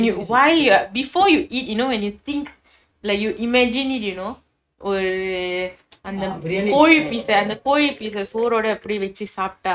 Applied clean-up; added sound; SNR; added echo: neural mask model RNNoise.